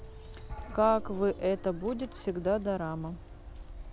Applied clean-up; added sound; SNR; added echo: none; Piano; 16 dB; none.